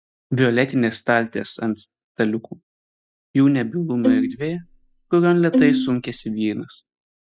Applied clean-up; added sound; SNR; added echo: classical method spectral subtraction.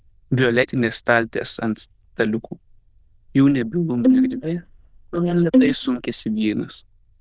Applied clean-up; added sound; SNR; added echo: neural diffusion model UNIVERSE++.